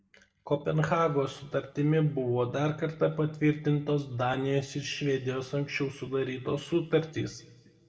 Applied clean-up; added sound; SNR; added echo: none; none; none; reverberation time 1.2 s.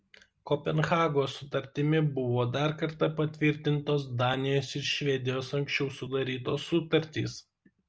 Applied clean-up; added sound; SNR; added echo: none; none; none; none.